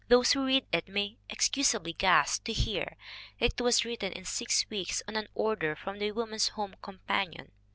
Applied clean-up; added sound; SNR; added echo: none; none; none; none.